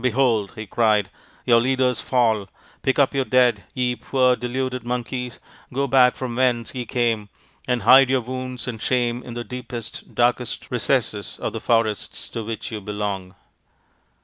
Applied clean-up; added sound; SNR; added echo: none; none; none; none.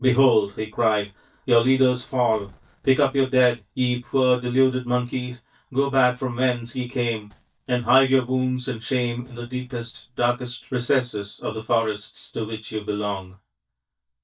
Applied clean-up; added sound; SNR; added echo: neural mask model DeepFilterNet 3.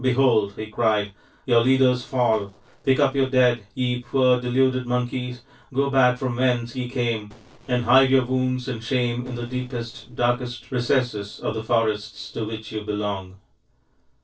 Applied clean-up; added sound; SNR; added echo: neural separator model SepFormer DNS4.